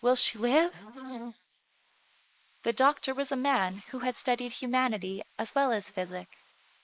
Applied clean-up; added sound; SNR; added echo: neural mask model Resemble Enhance denoiser.